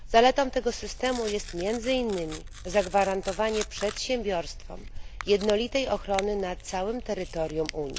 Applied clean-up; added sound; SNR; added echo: none; Tearing; 11 dB; none.